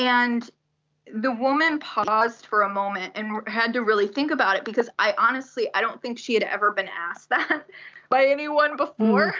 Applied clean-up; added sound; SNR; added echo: none; none; none; none.